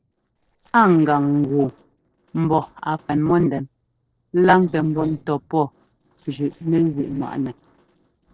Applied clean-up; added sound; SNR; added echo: neural separator model SepFormer DNS4.